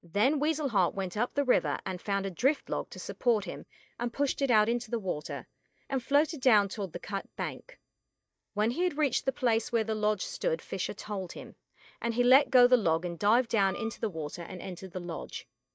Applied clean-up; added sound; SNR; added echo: neural mask model DeepFilterNet 3.